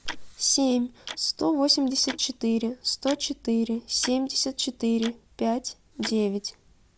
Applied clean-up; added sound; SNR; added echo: none; Tick-tock; 17 dB; none.